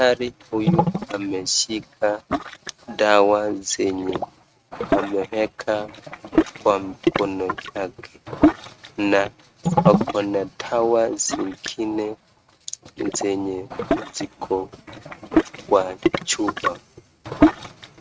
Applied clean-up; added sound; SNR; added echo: neural mask model RNNoise.